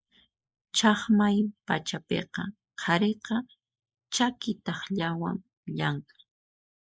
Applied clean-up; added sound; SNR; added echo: neural mask model Resemble Enhance denoiser.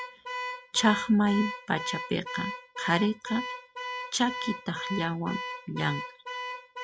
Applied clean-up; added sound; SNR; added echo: none; Alarm / Car; 7 dB; none.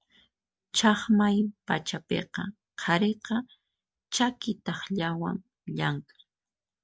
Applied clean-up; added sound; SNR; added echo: none; none; none; none.